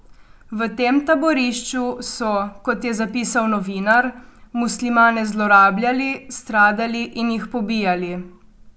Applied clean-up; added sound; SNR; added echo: none; none; none; none.